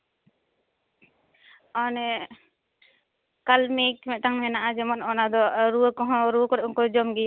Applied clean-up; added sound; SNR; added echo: none; none; none; none.